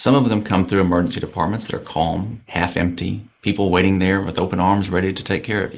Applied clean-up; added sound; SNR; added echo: neural mask model Resemble Enhance denoiser.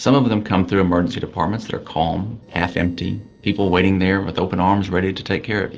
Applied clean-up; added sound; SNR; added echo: neural separator model SepFormer DNS4.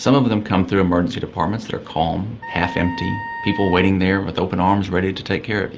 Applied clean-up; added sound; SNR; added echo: none; Wind instrument, woodwind instrument; 12 dB; none.